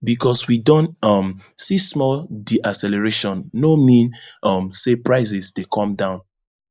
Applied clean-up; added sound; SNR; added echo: neural mask model Resemble Enhance denoiser.